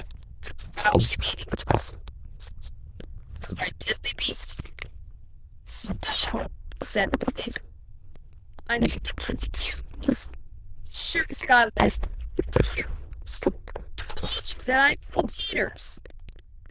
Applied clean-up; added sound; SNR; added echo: neural diffusion model UNIVERSE++.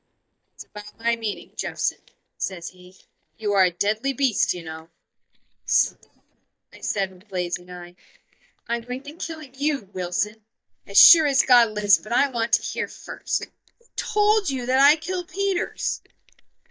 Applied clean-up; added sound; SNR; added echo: neural mask model DeepFilterNet 3.